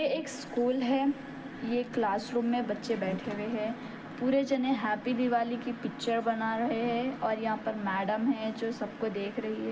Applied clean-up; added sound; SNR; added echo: none; none; none; reverberation time 1.9 s.